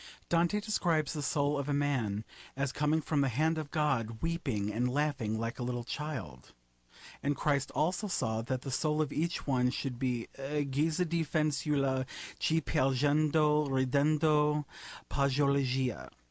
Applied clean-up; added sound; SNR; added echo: none; none; none; none.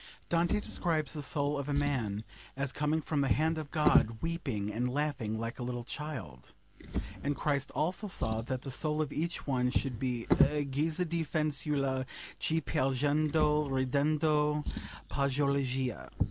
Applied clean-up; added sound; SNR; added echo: none; Drawer open or close; 6 dB; none.